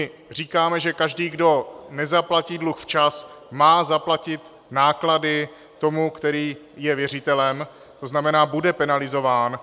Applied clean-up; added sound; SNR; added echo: none; none; none; none.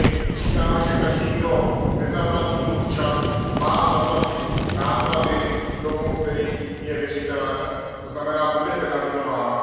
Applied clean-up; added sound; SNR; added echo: none; Boom; 0 dB; reverberation time 1.9 s.